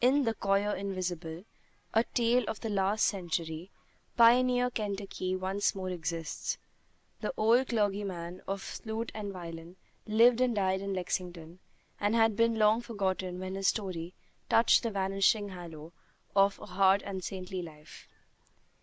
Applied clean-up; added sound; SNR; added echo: none; none; none; none.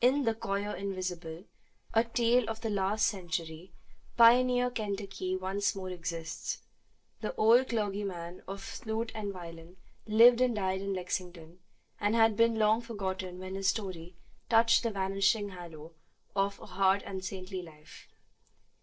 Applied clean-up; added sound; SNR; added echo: neural separator model SepFormer DNS4.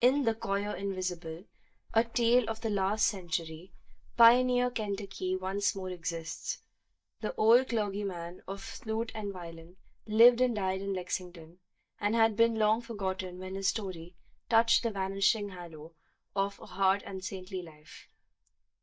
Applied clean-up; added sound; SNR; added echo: neural mask model DeepFilterNet 3.